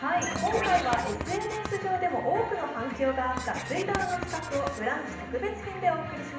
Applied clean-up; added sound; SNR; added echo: none; Writing; 12 dB; reverberation time 0.8 s.